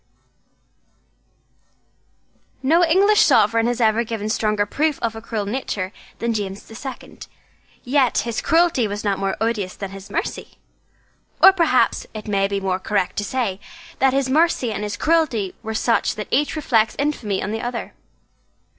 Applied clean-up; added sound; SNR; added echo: none; none; none; none.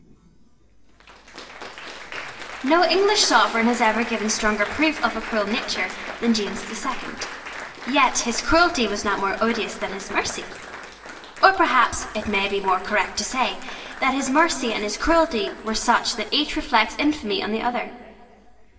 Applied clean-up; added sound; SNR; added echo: none; Applause; 14 dB; reverberation time 1.8 s.